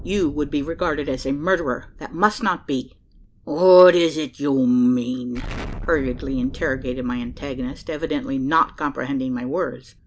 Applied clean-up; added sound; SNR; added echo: none; Explosion; 16 dB; none.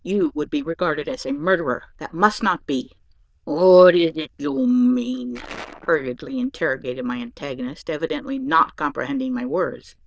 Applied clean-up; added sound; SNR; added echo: neural diffusion model UNIVERSE++.